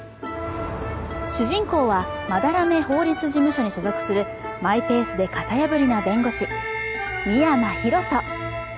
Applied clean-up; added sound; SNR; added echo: none; none; none; none.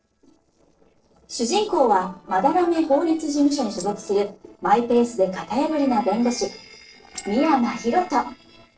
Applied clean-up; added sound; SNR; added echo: neural separator model SepFormer DNS4.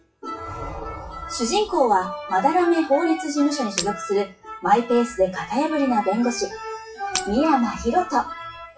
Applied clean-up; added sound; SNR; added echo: classical method WPE with log-MMSE.